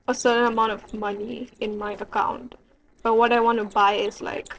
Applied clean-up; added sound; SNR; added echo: neural separator model SepFormer DNS4.